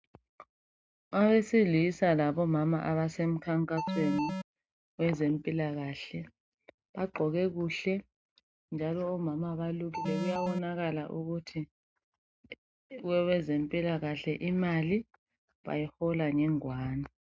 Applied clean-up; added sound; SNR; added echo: neural mask model RNNoise.